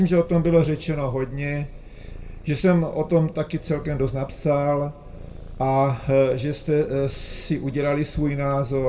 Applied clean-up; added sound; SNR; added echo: none; Purr; 16 dB; reverberation time 0.2 s.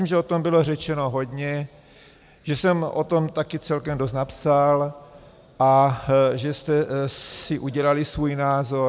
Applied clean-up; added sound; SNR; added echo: none; none; none; none.